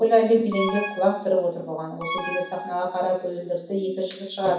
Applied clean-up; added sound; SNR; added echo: none; Alarm; 9 dB; reverberation time 0.6 s.